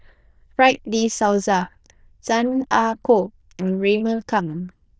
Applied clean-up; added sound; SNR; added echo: neural diffusion model UNIVERSE++.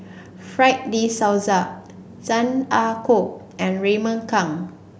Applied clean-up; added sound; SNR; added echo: none; none; none; none.